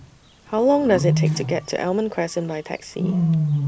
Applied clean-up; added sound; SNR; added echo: none; Wild animals; 1 dB; none.